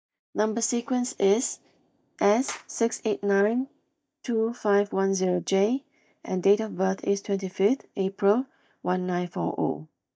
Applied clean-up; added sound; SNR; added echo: neural mask model DeepFilterNet 3.